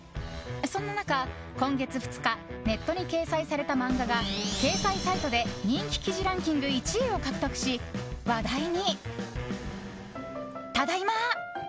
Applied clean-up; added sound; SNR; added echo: none; none; none; none.